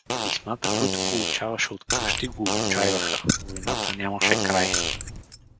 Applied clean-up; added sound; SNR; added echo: none; Keys jangling + Fart; -2 dB; none.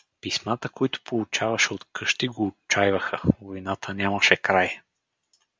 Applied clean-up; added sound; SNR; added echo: none; none; none; none.